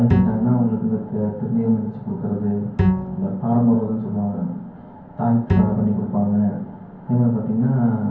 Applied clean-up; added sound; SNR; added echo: none; Bowed string instrument; 6 dB; reverberation time 0.9 s.